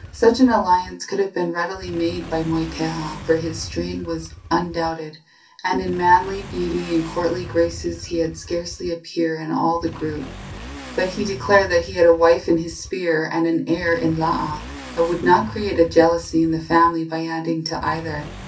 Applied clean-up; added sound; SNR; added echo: none; Motorcycle / Accelerating, revving, vroom; 16 dB; reverberation time 0.3 s.